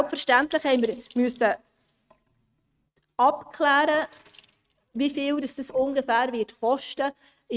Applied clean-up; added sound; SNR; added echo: neural mask model RNNoise.